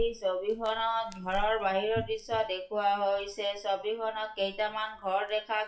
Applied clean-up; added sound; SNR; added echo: classical method WPE with log-MMSE.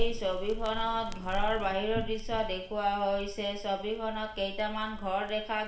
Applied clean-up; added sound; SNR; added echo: none; Crackle; 4 dB; reverberation time 0.7 s.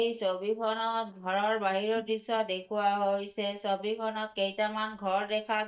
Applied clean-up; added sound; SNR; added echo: neural mask model DeepFilterNet 3.